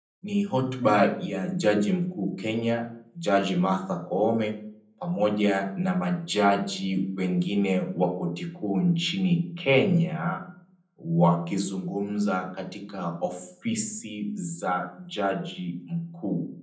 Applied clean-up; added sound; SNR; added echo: none; none; none; reverberation time 0.6 s.